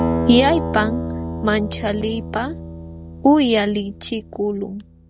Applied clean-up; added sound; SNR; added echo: none; Acoustic guitar; 7 dB; none.